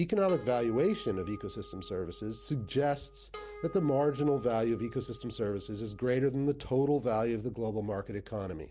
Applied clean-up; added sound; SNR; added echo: none; Harp; 18 dB; none.